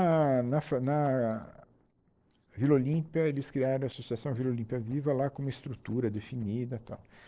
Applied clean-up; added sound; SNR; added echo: neural separator model SepFormer DNS4.